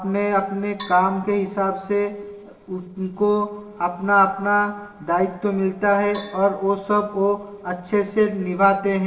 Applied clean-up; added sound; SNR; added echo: neural separator model SepFormer DNS4.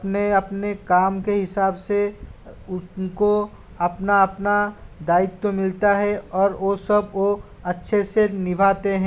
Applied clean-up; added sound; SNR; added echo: none; none; none; none.